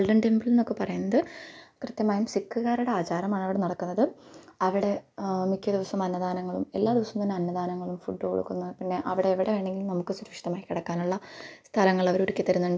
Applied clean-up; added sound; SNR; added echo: none; none; none; none.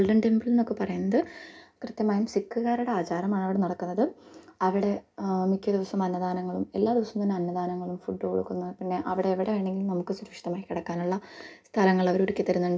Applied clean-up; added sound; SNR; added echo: none; none; none; reverberation time 0.3 s.